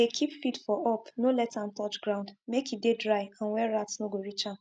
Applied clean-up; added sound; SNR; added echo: none; none; none; none.